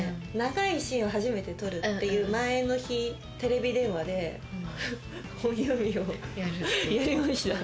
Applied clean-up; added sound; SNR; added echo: none; none; none; none.